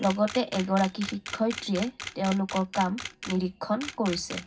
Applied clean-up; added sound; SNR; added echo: none; Camera; 12 dB; reverberation time 0.4 s.